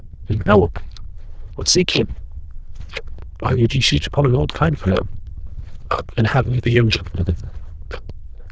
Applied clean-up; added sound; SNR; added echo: neural diffusion model UNIVERSE++.